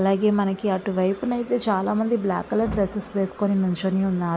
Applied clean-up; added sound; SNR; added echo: none; none; none; none.